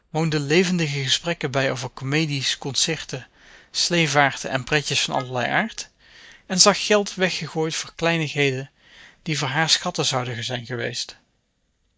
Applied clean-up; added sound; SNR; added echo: neural mask model DeepFilterNet 3.